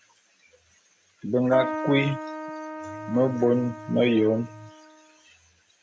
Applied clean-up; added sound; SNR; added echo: none; Keyboard (musical); 9 dB; none.